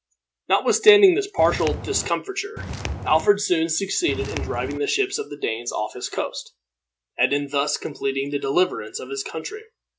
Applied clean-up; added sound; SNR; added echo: none; Walk, footsteps; 7 dB; none.